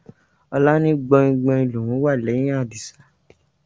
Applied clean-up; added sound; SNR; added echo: none; none; none; none.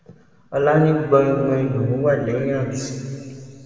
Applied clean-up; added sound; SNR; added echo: none; none; none; reverberation time 2.7 s.